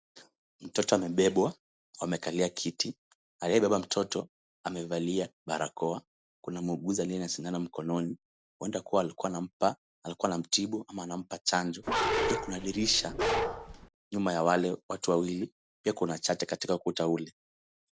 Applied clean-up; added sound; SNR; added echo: none; Bark; 0 dB; none.